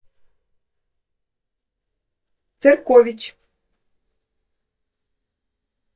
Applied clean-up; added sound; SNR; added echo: neural mask model DeepFilterNet 3.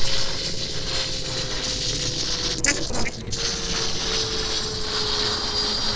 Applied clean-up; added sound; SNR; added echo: neural separator model SepFormer DNS4.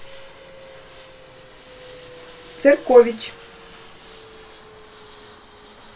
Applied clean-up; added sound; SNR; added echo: none; Fixed-wing aircraft, airplane; 19 dB; reverberation time 0.2 s.